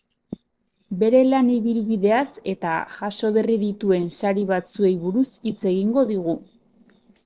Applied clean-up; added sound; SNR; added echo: neural separator model SepFormer DNS4.